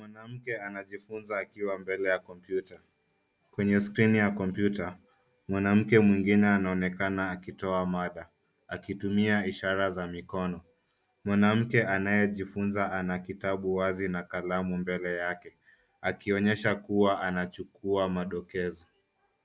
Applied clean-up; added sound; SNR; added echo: none; none; none; none.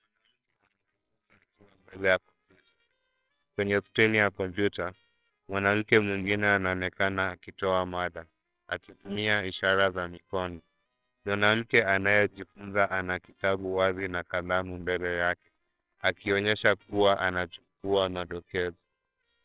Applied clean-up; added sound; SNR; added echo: neural separator model SepFormer WHAMR!.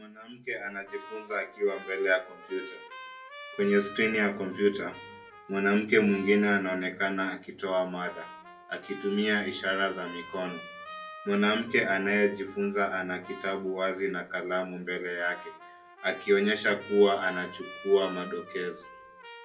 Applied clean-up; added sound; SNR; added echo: none; Trumpet; 18 dB; reverberation time 0.2 s.